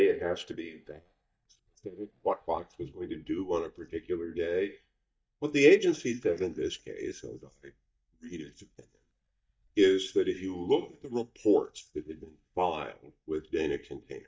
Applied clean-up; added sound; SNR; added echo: neural mask model DeepFilterNet 3.